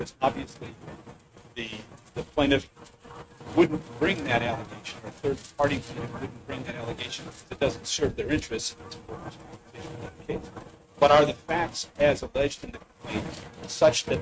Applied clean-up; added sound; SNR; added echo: neural mask model RNNoise.